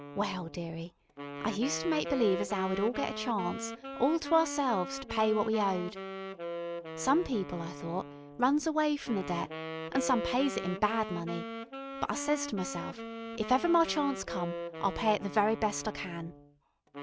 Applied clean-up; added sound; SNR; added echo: none; Wind instrument, woodwind instrument; 8 dB; none.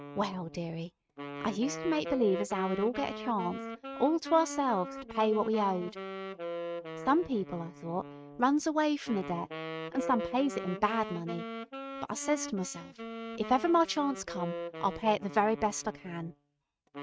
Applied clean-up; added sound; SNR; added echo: neural mask model RNNoise.